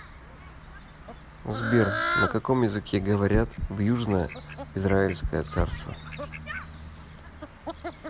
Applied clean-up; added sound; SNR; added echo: none; Fowl; 8 dB; none.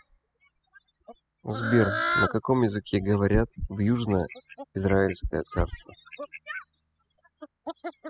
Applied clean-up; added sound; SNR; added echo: classical method spectral subtraction.